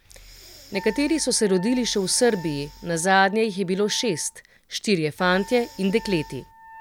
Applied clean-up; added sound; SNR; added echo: none; Breathing + Wind instrument, woodwind instrument; 19 dB; none.